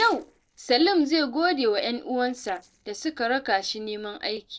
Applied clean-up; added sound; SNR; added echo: neural separator model SepFormer DNS4.